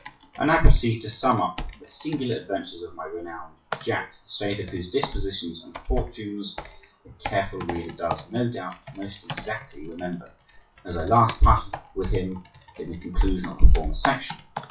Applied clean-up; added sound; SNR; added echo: classical method WPE with log-MMSE.